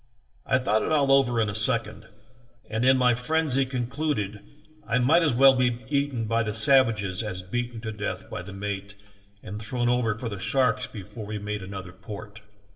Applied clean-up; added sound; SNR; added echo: none; none; none; reverberation time 1.0 s.